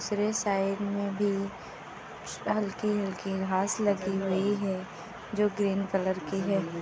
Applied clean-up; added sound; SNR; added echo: none; none; none; none.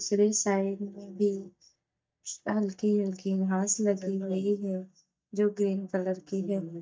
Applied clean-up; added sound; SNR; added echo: neural mask model DeepFilterNet 3.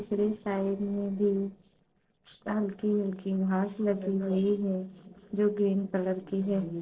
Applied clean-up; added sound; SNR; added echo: neural separator model SepFormer DNS4.